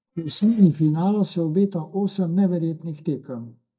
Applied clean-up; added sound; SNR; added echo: neural mask model DeepFilterNet 3.